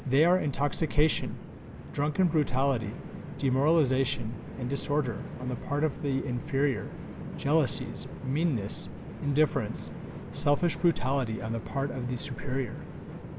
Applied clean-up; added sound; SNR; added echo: none; Train; 11 dB; none.